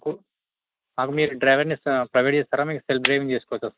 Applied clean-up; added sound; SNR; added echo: neural mask model Resemble Enhance denoiser.